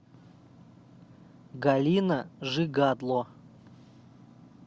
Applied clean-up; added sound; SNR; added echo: none; none; none; none.